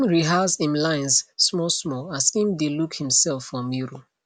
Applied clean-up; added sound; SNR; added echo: none; none; none; none.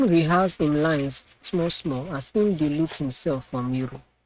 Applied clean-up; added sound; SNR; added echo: neural mask model RNNoise.